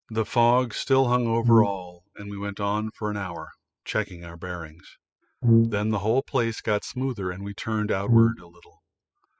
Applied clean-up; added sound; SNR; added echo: classical method spectral subtraction.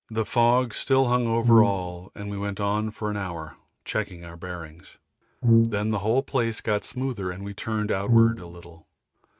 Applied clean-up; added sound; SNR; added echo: neural mask model RNNoise.